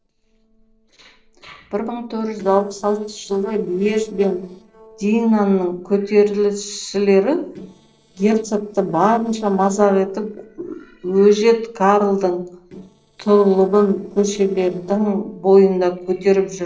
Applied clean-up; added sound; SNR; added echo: neural separator model SepFormer DNS4.